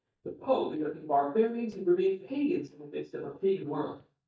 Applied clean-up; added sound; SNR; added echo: neural mask model DeepFilterNet 3.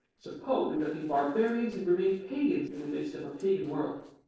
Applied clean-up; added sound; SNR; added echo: neural separator model SepFormer DNS4.